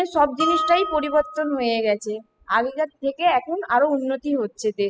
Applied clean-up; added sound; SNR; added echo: classical method spectral subtraction.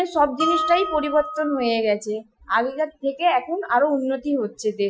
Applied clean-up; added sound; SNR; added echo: classical method Wiener filter.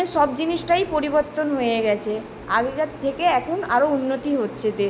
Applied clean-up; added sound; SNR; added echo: none; none; none; none.